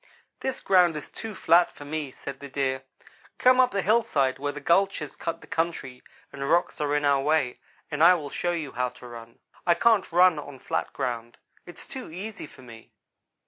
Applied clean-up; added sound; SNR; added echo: none; none; none; none.